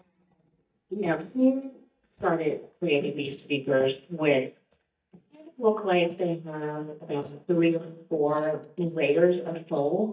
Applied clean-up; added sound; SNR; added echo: neural mask model DeepFilterNet 3.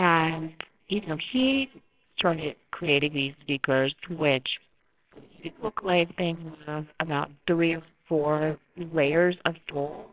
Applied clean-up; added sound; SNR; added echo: neural separator model SepFormer WHAMR!.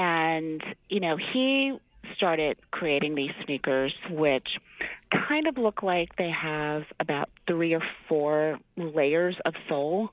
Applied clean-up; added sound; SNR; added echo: none; none; none; none.